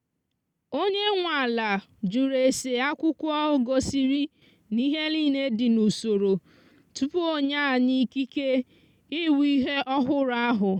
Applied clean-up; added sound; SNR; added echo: none; none; none; none.